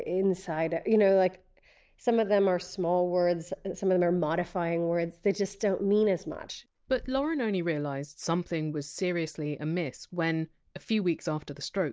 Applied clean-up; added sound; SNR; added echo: none; none; none; none.